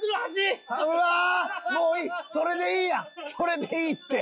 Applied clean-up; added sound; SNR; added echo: classical method log-MMSE.